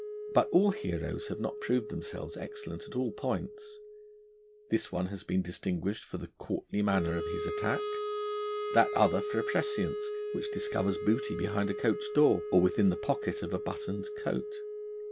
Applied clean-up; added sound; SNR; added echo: none; Wind instrument, woodwind instrument; 6 dB; none.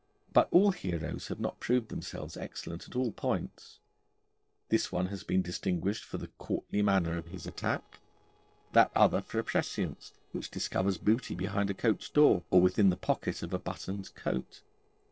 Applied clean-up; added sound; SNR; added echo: neural separator model SepFormer DNS4.